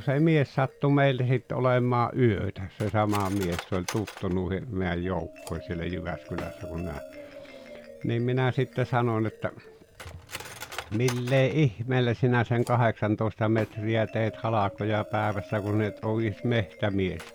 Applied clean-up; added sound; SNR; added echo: none; Marimba, xylophone + Cutlery, silverware; 17 dB; none.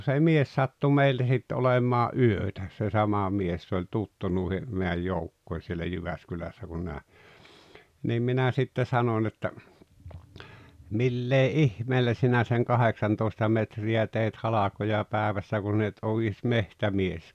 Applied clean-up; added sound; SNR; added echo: none; none; none; none.